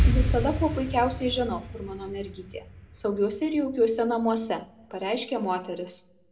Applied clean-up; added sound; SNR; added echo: none; Explosion; 3 dB; reverberation time 0.6 s.